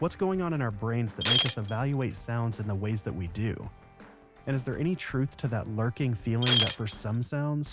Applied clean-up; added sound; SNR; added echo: none; Shatter; 0 dB; none.